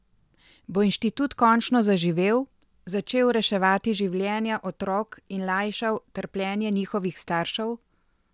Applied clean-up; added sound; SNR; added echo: none; none; none; none.